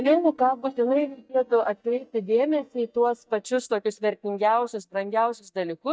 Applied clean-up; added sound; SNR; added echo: neural mask model DeepFilterNet 3.